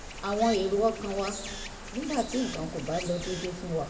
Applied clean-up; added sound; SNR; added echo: none; Stream; 9 dB; reverberation time 1.3 s.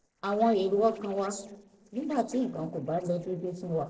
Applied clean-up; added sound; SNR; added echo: neural separator model SepFormer DNS4.